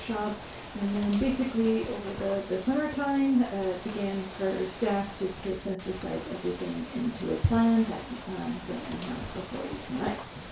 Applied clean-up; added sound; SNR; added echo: none; Ocean / Boat, Water vehicle; 12 dB; reverberation time 0.2 s.